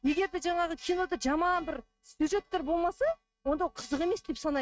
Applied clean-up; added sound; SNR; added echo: neural mask model RNNoise.